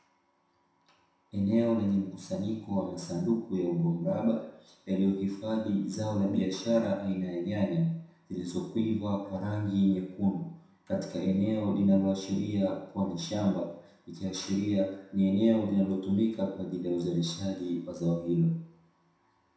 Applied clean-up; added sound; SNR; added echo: none; none; none; reverberation time 0.7 s.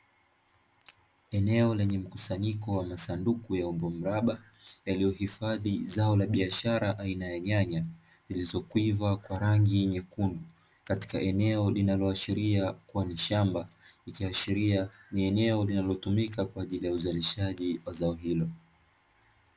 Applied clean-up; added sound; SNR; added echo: none; none; none; none.